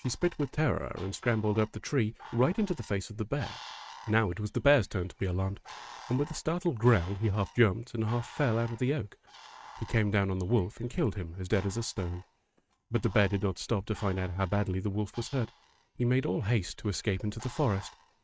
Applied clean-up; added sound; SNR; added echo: neural mask model RNNoise.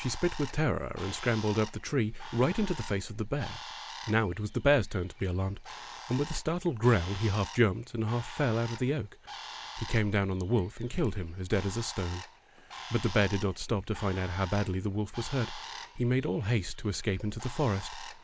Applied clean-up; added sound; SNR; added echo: none; Bird; 15 dB; none.